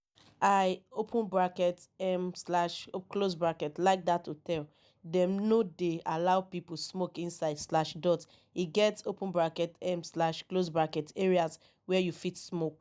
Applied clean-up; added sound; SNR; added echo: none; none; none; none.